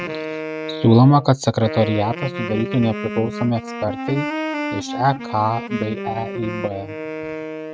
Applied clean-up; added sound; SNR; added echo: neural mask model RNNoise.